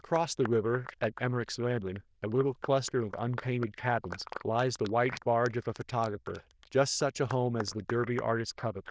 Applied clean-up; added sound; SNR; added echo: neural diffusion model UNIVERSE++.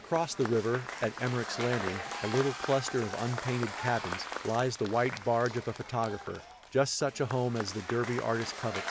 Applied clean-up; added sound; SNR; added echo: none; Applause / Crowd / Cheering; 8 dB; none.